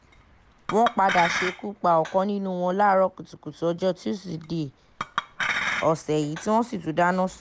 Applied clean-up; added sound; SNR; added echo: none; Chink, clink; 7 dB; none.